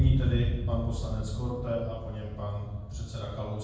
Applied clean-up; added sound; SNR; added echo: none; Boom; 0 dB; reverberation time 1.2 s.